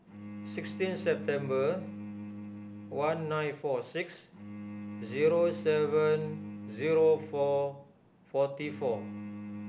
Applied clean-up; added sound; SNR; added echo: none; Bowed string instrument; 11 dB; none.